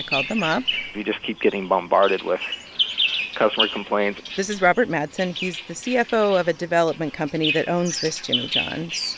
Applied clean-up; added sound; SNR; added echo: none; Bird vocalization, bird call, bird song; 6 dB; none.